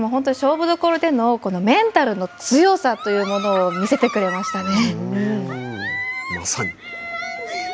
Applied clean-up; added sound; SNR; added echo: none; none; none; none.